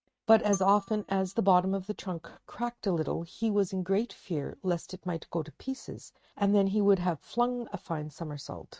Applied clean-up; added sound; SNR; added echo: neural mask model RNNoise.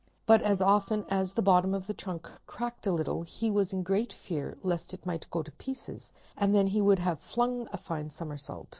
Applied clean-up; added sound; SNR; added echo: neural separator model SepFormer DNS4.